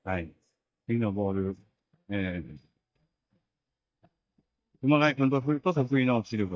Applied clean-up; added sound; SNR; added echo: neural mask model DeepFilterNet 3.